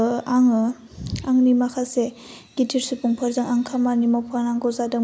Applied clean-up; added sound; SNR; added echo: none; none; none; none.